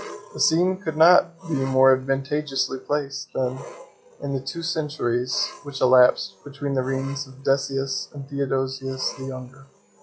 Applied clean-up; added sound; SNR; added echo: classical method log-MMSE.